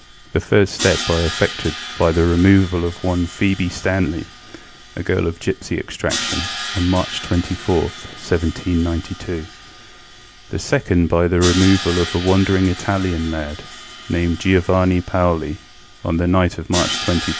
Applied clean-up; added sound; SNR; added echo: none; Crash cymbal; 11 dB; none.